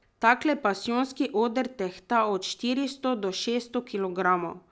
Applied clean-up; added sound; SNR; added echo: none; none; none; none.